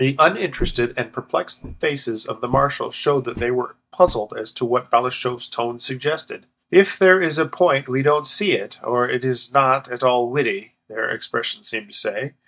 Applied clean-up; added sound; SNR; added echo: neural mask model DeepFilterNet 3.